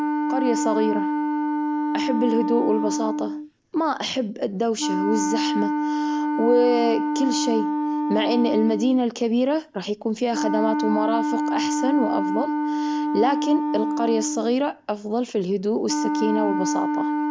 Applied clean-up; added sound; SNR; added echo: none; Wind instrument, woodwind instrument; 0 dB; none.